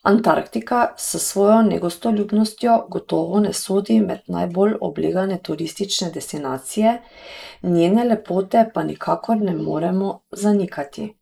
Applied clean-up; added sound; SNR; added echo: neural mask model Resemble Enhance denoiser.